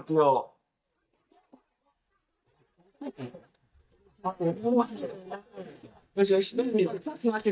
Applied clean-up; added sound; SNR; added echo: neural mask model DeepFilterNet 3.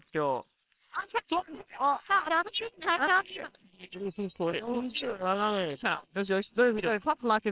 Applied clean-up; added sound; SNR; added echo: neural separator model SepFormer WHAMR!.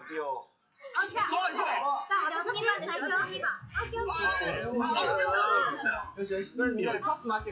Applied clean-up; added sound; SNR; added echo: classical method WPE with log-MMSE.